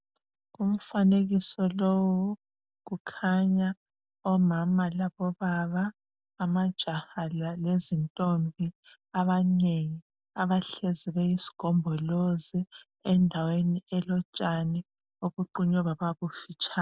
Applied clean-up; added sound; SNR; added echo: none; none; none; none.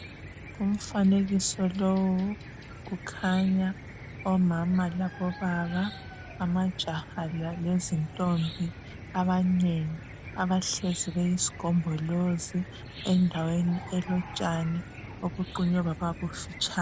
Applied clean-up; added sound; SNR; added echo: none; Cricket / Chicken, rooster; 14 dB; none.